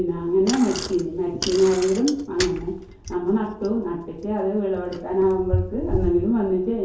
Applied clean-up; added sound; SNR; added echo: none; Bicycle; 9 dB; reverberation time 2.4 s.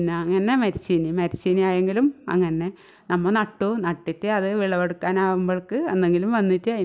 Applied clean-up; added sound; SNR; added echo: none; none; none; none.